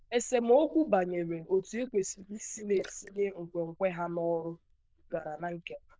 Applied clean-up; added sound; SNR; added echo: neural diffusion model UNIVERSE++.